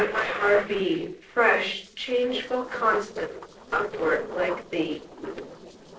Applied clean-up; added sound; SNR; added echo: neural separator model SepFormer DNS4.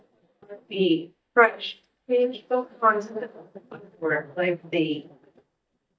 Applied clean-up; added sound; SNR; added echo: neural mask model DeepFilterNet 3.